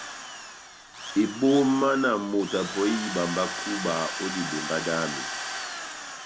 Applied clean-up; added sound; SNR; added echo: none; Drill; 8 dB; none.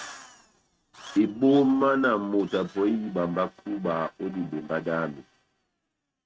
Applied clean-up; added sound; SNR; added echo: neural mask model RNNoise.